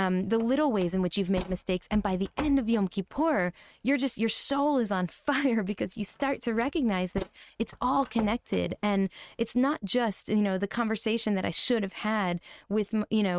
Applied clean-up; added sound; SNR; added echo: neural mask model RNNoise.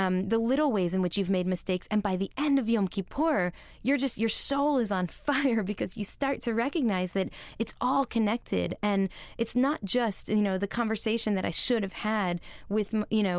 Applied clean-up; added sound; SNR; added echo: none; none; none; none.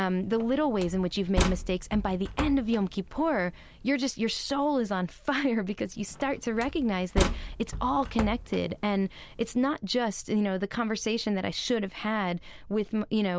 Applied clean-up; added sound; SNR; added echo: none; Slam; 6 dB; none.